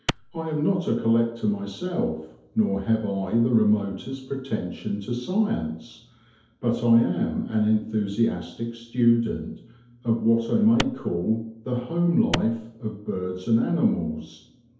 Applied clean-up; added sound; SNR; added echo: none; Clapping; 4 dB; reverberation time 2.2 s.